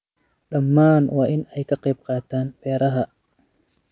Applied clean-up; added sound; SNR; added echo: none; none; none; none.